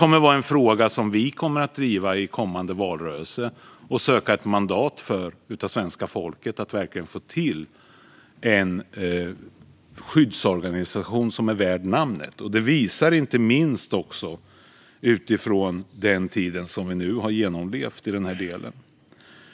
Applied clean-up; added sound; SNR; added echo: none; none; none; none.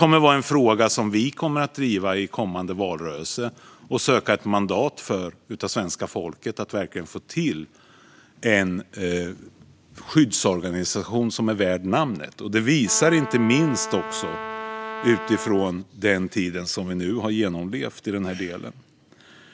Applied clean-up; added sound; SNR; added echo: none; Brass instrument; 10 dB; none.